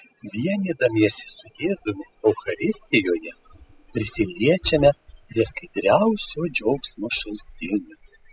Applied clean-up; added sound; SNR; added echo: classical method spectral subtraction.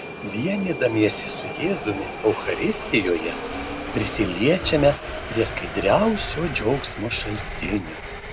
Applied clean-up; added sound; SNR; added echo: none; Subway, metro, underground; 7 dB; none.